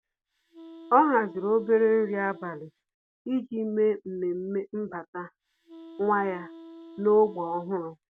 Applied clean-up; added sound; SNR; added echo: none; Wind instrument, woodwind instrument; 19 dB; none.